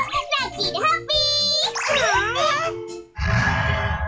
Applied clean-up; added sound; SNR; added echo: classical method log-MMSE.